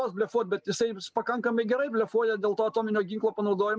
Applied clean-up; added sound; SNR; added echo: none; none; none; none.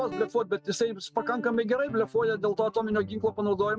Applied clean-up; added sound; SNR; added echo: neural mask model RNNoise.